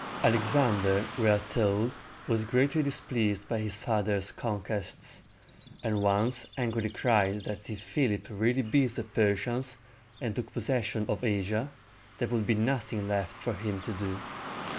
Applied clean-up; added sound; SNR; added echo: none; Car passing by / Traffic noise, roadway noise; 15 dB; none.